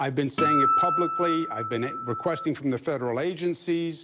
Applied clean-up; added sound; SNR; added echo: none; Acoustic guitar; -2 dB; none.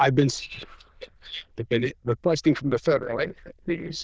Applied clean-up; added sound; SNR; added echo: neural diffusion model UNIVERSE++.